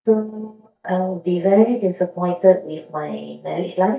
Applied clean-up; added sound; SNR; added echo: neural mask model DeepFilterNet 3.